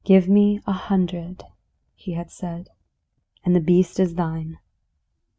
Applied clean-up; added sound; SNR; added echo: neural mask model RNNoise.